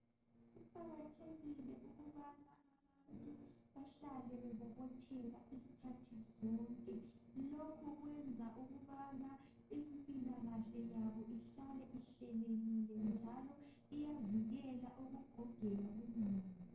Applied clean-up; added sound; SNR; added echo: neural separator model SepFormer DNS4.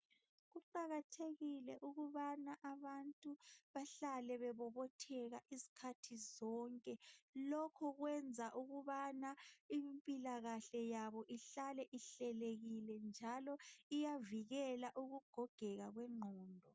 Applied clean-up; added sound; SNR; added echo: none; none; none; none.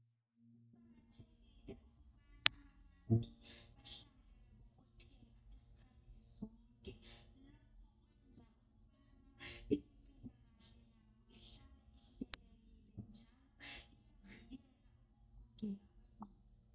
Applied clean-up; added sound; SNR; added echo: neural mask model DeepFilterNet 3.